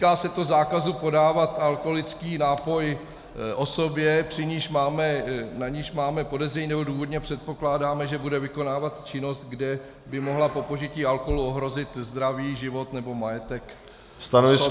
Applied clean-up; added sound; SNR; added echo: none; none; none; none.